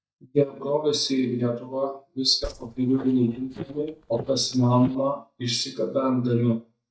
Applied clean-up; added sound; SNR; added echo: neural mask model DeepFilterNet 3.